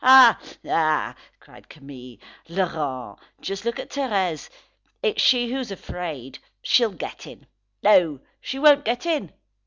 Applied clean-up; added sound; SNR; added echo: none; none; none; none.